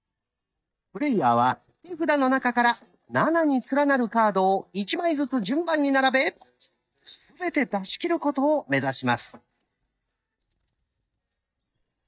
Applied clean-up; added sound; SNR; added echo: neural mask model DeepFilterNet 3.